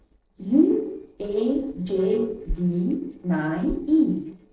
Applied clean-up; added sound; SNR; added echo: neural separator model SepFormer DNS4.